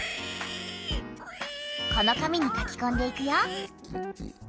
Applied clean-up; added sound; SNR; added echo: none; Livestock, farm animals, working animals; 5 dB; none.